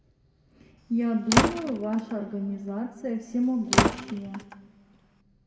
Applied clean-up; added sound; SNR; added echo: none; Slam; -1 dB; reverberation time 2.2 s.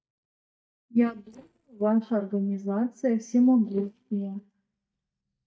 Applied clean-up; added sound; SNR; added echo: neural mask model DeepFilterNet 3.